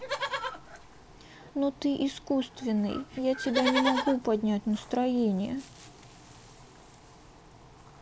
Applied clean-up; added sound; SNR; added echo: none; Livestock, farm animals, working animals; 7 dB; none.